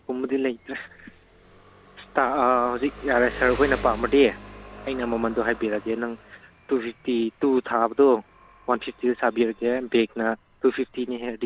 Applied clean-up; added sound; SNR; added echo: none; Engine; 18 dB; none.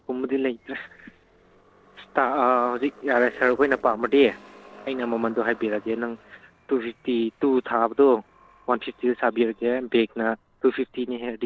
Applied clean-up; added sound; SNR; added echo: neural separator model SepFormer DNS4.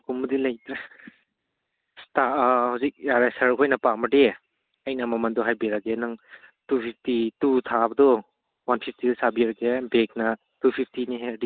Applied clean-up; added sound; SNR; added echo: none; none; none; none.